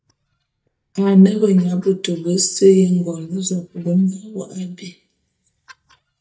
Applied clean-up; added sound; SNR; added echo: neural mask model DeepFilterNet 3.